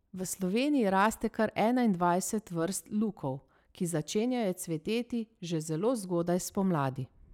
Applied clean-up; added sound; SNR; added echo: none; none; none; none.